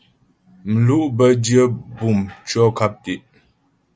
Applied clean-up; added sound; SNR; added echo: none; none; none; none.